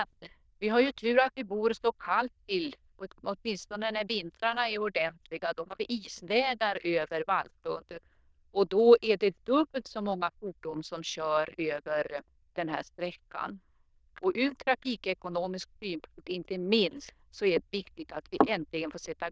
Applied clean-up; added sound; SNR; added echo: neural diffusion model UNIVERSE++.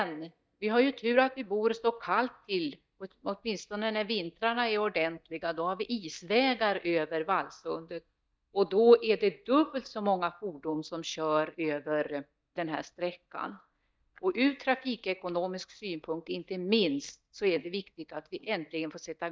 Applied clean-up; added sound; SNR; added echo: neural mask model DeepFilterNet 3.